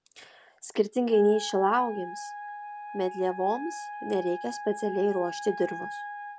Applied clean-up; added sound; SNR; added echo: none; Wind instrument, woodwind instrument; 11 dB; none.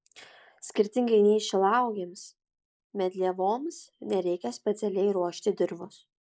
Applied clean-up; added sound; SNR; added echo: neural mask model Resemble Enhance denoiser.